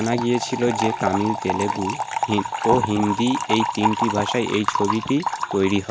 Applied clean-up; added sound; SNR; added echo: none; Fill (with liquid) / Trickle, dribble; 3 dB; none.